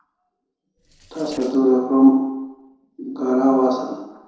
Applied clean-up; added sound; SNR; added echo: neural separator model SepFormer DNS4.